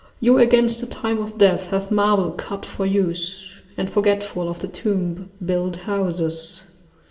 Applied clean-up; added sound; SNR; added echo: none; none; none; reverberation time 0.9 s.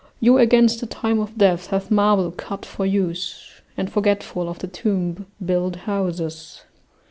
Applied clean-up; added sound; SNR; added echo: none; none; none; none.